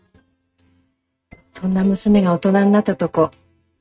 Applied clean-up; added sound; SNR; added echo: neural mask model RNNoise.